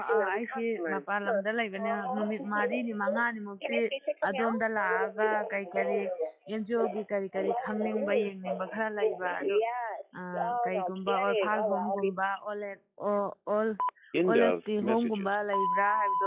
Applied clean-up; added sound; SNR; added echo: classical method log-MMSE.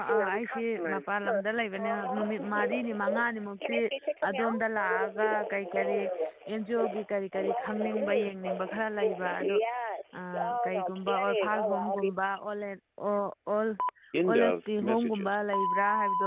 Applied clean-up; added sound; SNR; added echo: none; Telephone; 0 dB; none.